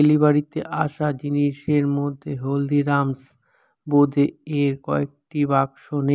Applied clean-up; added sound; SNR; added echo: none; none; none; none.